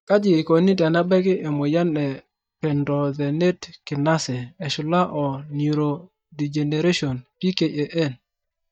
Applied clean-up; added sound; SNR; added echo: neural mask model DeepFilterNet 3.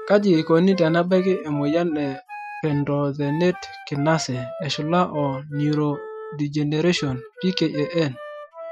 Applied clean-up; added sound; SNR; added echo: classical method Wiener filter.